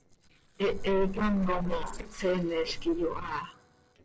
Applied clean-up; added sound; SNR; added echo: neural separator model SepFormer DNS4.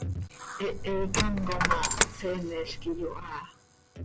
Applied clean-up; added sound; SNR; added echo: none; Coin (dropping); -3 dB; none.